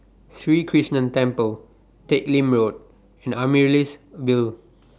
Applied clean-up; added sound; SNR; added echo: none; none; none; none.